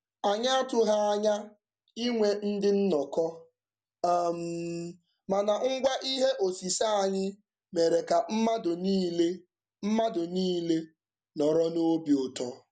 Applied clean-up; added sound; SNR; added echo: none; none; none; none.